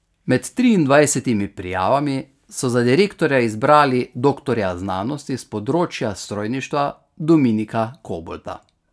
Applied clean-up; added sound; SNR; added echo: none; none; none; none.